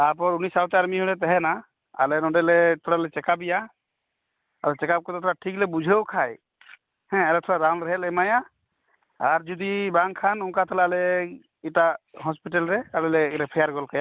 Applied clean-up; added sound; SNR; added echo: none; none; none; none.